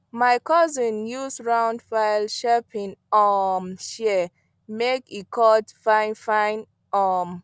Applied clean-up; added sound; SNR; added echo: none; none; none; none.